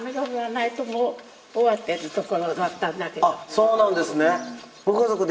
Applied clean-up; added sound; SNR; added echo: none; none; none; reverberation time 0.8 s.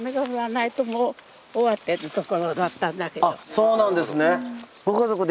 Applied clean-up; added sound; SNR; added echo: none; none; none; none.